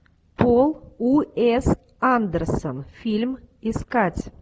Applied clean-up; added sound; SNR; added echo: none; none; none; none.